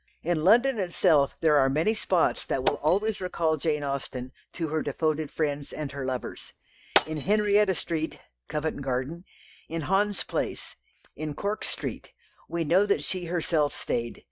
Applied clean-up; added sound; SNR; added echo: neural mask model RNNoise.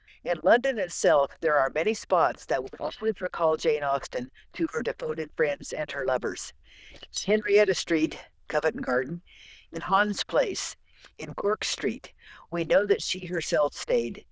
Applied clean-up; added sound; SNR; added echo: neural diffusion model UNIVERSE++.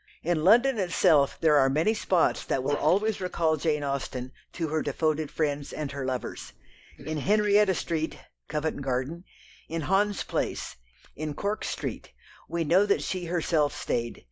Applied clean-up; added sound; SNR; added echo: neural mask model Resemble Enhance denoiser.